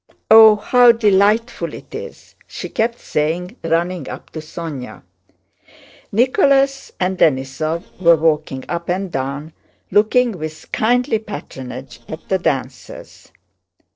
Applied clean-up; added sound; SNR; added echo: neural separator model SepFormer DNS4.